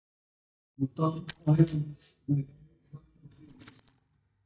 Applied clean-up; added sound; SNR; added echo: neural mask model DeepFilterNet 3.